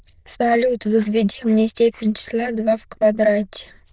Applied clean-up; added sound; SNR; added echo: neural diffusion model UNIVERSE++.